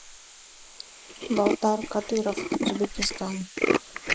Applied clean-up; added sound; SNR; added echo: neural mask model Resemble Enhance denoiser.